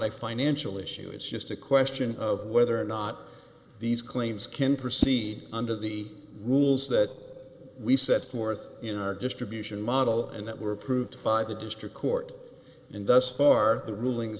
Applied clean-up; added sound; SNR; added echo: neural separator model SepFormer DNS4.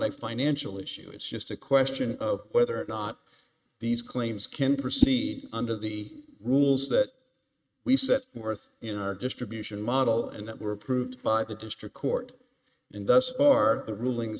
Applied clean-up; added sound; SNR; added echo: neural mask model RNNoise.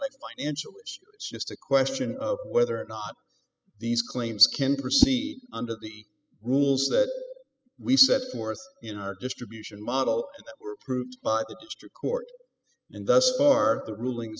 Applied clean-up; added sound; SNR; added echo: classical method spectral subtraction.